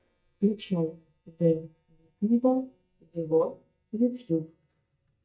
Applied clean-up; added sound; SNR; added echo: neural mask model DeepFilterNet 3.